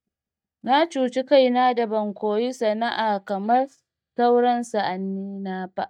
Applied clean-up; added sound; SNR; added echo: neural mask model DeepFilterNet 3.